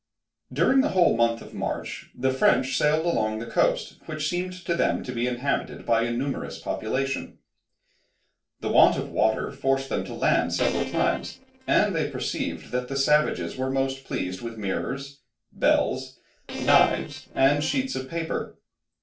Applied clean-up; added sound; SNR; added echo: neural separator model SepFormer DNS4.